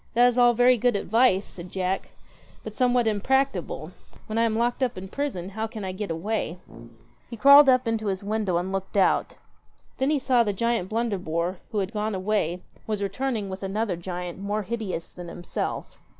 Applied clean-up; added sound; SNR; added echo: none; Brass instrument; 18 dB; none.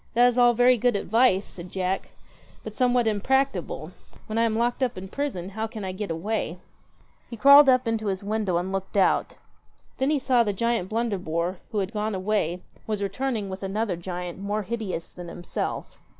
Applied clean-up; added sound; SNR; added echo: none; none; none; none.